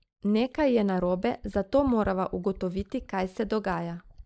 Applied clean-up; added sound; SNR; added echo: neural mask model DeepFilterNet 3.